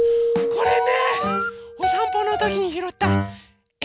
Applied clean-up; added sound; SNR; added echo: none; Keyboard (musical); 4 dB; none.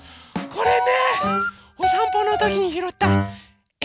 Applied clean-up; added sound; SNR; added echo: none; none; none; none.